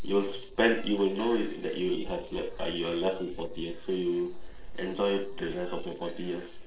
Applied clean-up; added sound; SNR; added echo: neural separator model SepFormer DNS4.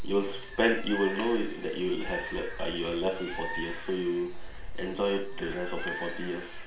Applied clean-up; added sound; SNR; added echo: none; Bird; 11 dB; reverberation time 0.4 s.